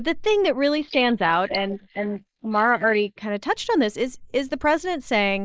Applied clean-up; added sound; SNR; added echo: neural mask model Resemble Enhance denoiser.